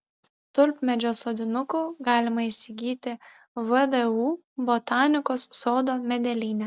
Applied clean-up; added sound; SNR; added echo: none; none; none; none.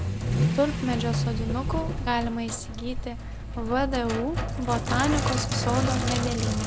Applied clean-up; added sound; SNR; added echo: none; Accelerating, revving, vroom / Vehicle + Sink (filling or washing); -1 dB; none.